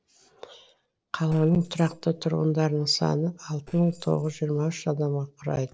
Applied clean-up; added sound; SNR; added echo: neural separator model SepFormer DNS4.